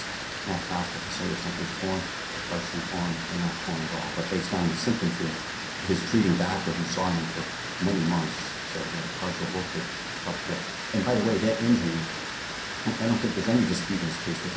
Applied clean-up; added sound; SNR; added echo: none; Water; 5 dB; reverberation time 0.5 s.